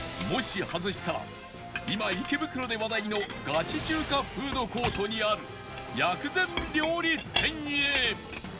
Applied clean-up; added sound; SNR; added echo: none; Chink, clink; 10 dB; none.